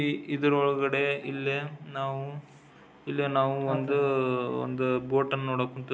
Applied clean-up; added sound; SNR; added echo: none; none; none; none.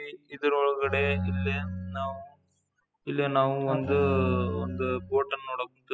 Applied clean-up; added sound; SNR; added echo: classical method spectral subtraction.